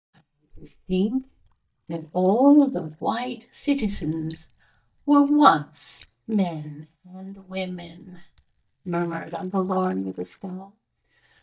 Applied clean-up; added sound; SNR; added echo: neural mask model DeepFilterNet 3.